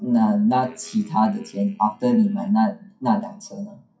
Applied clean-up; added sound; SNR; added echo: classical method WPE with log-MMSE.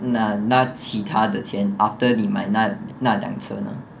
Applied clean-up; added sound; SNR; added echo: none; none; none; none.